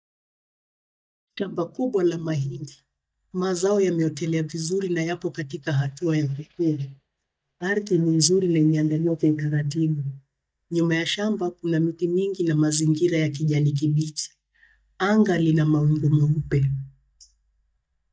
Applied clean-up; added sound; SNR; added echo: neural mask model DeepFilterNet 3.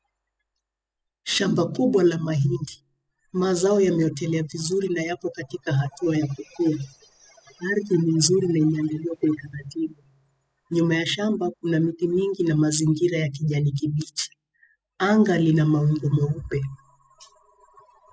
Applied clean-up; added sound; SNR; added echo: classical method spectral subtraction.